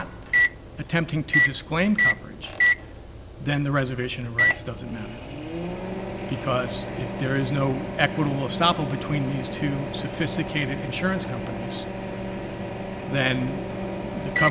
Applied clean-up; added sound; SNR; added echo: none; Microwave oven; 0 dB; none.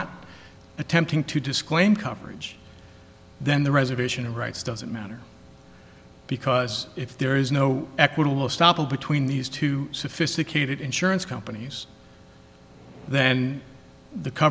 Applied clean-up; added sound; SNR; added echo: none; none; none; none.